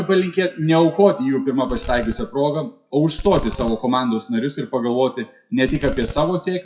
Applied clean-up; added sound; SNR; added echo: classical method WPE with log-MMSE.